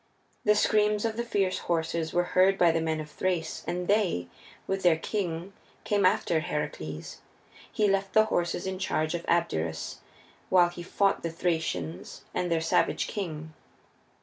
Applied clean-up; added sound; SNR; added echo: none; none; none; none.